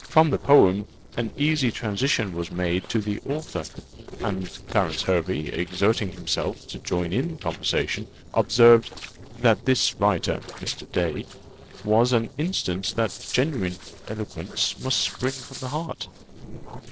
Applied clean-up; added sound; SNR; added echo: neural separator model SepFormer DNS4.